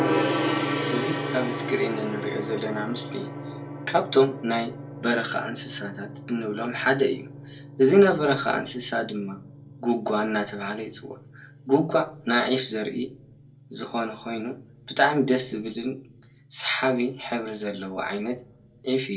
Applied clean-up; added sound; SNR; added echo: none; Gong; 9 dB; reverberation time 0.2 s.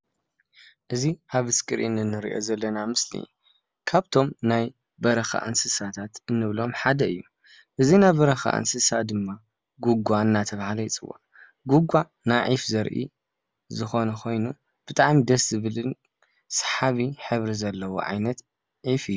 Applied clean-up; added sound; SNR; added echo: none; none; none; none.